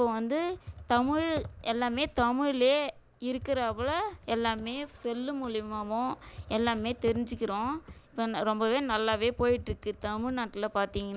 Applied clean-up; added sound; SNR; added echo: none; Computer keyboard; 18 dB; none.